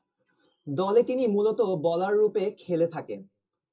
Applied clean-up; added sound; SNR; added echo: none; none; none; reverberation time 0.2 s.